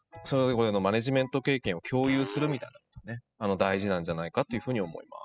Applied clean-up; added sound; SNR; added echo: classical method spectral subtraction.